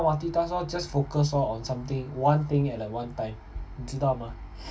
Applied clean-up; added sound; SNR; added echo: none; none; none; reverberation time 0.2 s.